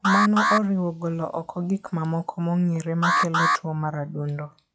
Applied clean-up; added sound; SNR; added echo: classical method log-MMSE.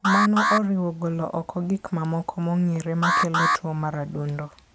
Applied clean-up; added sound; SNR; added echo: none; Alarm; 1 dB; none.